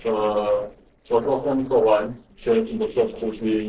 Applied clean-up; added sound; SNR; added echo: neural separator model SepFormer DNS4.